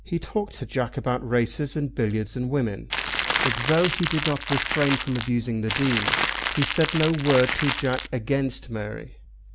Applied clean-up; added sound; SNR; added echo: none; Crackle; 1 dB; none.